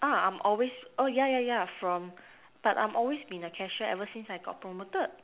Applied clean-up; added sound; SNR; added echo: none; none; none; none.